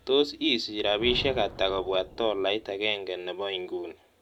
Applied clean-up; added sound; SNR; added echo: none; Thunder; 17 dB; none.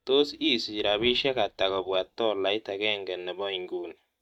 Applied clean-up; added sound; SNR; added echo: neural mask model DeepFilterNet 3.